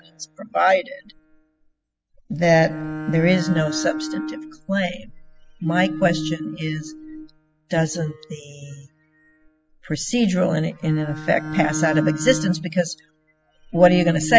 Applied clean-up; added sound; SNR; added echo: classical method spectral subtraction.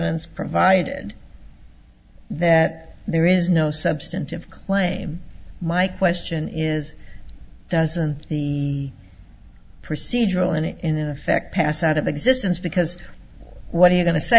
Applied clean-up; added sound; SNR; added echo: none; none; none; none.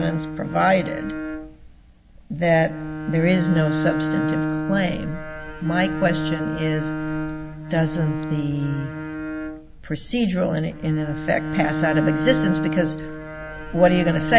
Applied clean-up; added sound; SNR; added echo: none; Bowed string instrument; 4 dB; none.